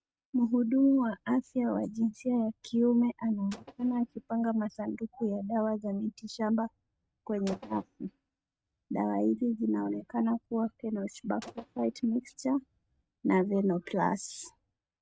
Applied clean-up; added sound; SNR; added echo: neural mask model RNNoise.